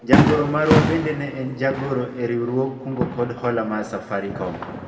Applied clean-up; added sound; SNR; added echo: none; Fireworks; 1 dB; reverberation time 1.7 s.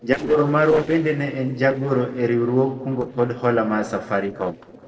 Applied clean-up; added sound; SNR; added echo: neural separator model SepFormer DNS4.